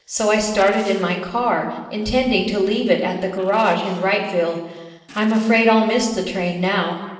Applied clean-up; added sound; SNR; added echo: neural separator model SepFormer DNS4.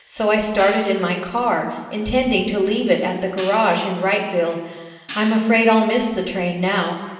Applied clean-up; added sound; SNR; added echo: none; Hi-hat; 17 dB; reverberation time 1.3 s.